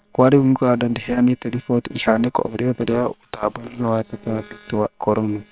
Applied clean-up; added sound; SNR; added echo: neural separator model SepFormer WHAM!.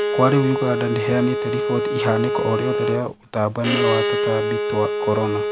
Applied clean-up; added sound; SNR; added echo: none; Bowed string instrument; 0 dB; none.